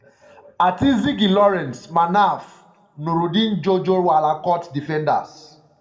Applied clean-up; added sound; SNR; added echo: none; none; none; reverberation time 0.7 s.